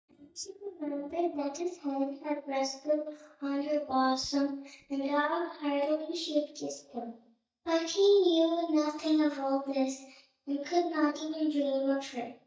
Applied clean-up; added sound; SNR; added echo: neural mask model DeepFilterNet 3.